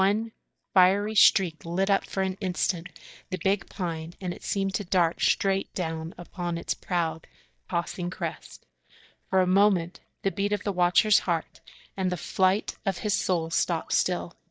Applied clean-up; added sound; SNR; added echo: neural mask model DeepFilterNet 3.